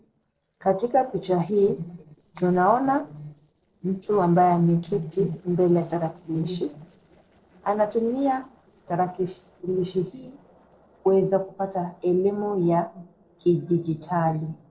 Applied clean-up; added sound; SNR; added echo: neural separator model SepFormer DNS4.